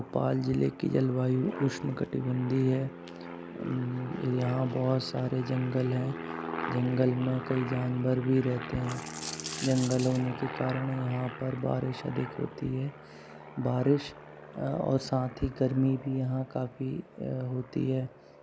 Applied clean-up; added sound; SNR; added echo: none; Aircraft + Coin (dropping); 11 dB; none.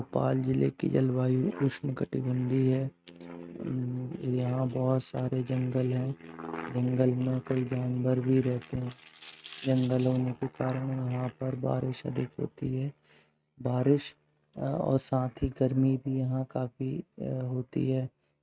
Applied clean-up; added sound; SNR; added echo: neural mask model RNNoise.